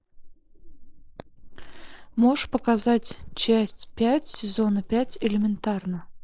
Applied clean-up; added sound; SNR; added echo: neural mask model Resemble Enhance denoiser.